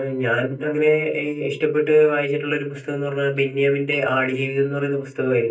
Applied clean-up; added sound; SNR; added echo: neural mask model DeepFilterNet 3.